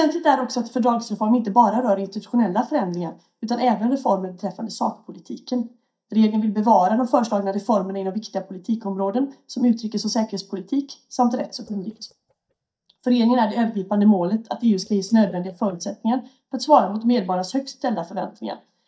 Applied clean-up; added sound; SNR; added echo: neural mask model DeepFilterNet 3.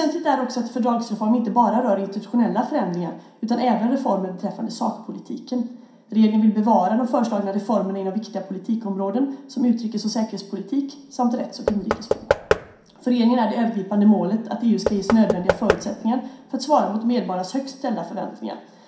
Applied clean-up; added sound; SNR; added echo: none; Knock / Wood; 5 dB; reverberation time 0.5 s.